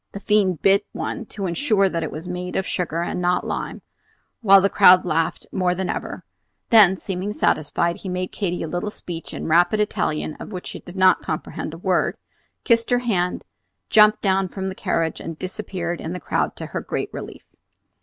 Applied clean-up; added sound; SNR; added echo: none; none; none; none.